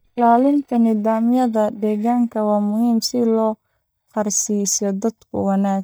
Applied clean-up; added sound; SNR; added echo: neural mask model DeepFilterNet 3.